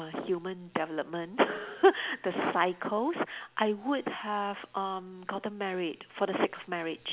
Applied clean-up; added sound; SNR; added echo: none; none; none; none.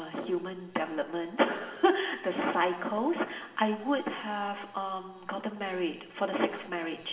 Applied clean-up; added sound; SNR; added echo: none; none; none; reverberation time 2.4 s.